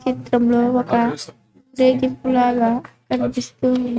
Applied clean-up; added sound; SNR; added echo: neural mask model RNNoise.